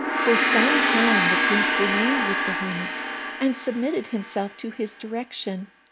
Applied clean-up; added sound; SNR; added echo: none; Gong; -2 dB; none.